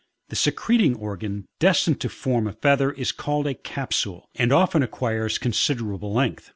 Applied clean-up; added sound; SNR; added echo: none; none; none; none.